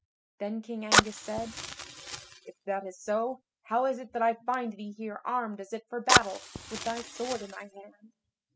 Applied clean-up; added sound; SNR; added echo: classical method spectral subtraction.